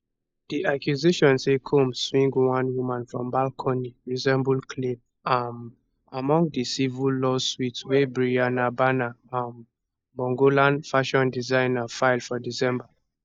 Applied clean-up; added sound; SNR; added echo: neural mask model DeepFilterNet 3.